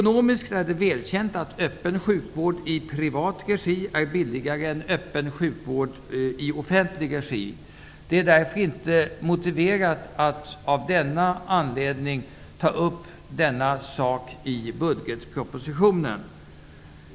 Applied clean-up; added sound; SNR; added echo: none; none; none; none.